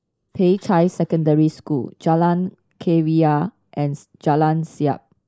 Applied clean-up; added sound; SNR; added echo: neural mask model Resemble Enhance denoiser.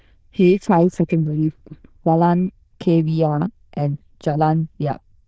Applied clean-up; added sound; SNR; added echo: neural diffusion model UNIVERSE++.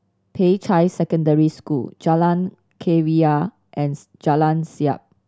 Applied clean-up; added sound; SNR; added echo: none; none; none; none.